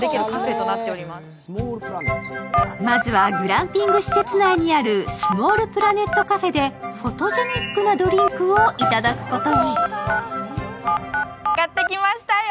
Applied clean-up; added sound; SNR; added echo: none; Telephone; 3 dB; none.